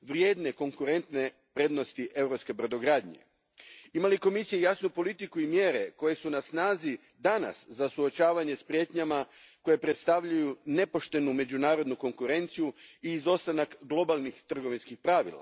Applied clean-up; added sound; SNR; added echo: none; none; none; none.